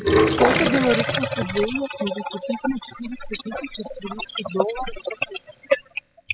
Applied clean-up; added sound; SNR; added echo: classical method spectral subtraction.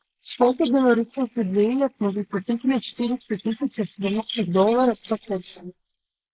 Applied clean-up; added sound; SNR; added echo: neural mask model Resemble Enhance denoiser.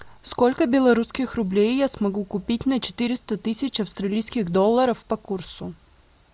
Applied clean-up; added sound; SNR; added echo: none; none; none; none.